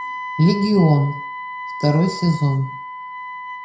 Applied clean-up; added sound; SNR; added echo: none; Wind instrument, woodwind instrument; 11 dB; reverberation time 0.4 s.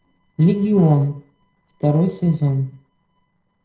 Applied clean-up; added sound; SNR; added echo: neural separator model SepFormer DNS4.